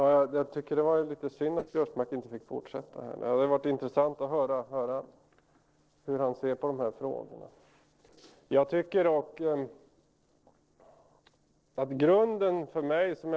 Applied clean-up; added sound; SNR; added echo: neural separator model SepFormer DNS4.